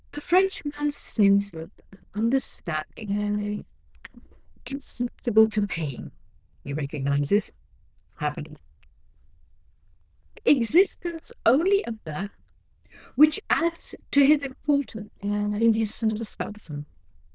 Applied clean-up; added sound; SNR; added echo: neural diffusion model UNIVERSE++.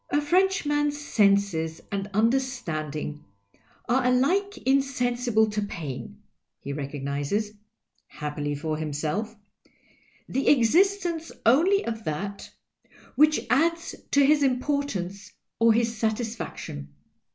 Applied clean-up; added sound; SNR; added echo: none; none; none; none.